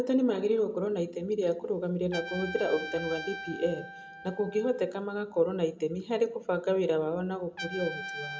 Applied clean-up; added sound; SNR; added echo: none; Trumpet; 13 dB; reverberation time 2.4 s.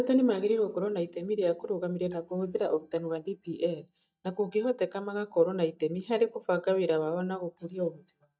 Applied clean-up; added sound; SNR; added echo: neural mask model DeepFilterNet 3.